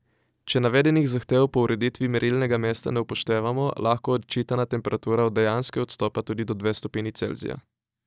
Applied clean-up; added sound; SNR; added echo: neural mask model DeepFilterNet 3.